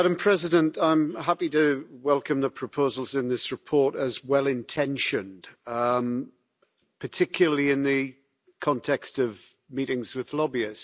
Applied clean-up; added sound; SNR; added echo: none; none; none; none.